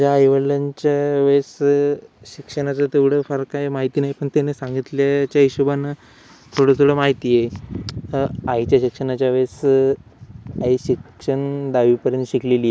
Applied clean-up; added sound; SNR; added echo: none; none; none; none.